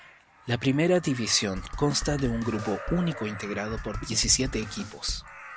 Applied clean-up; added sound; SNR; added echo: none; Drum / Drum kit + Crow; 10 dB; none.